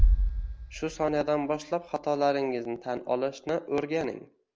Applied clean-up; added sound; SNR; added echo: none; Bass drum; 1 dB; none.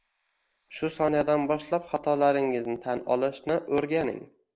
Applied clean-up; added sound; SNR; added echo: neural mask model Resemble Enhance denoiser.